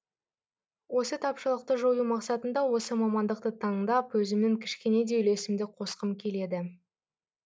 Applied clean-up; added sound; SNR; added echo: none; none; none; none.